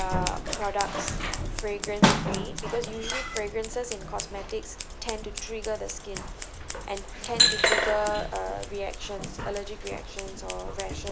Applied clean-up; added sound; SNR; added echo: none; Scissors; -4 dB; none.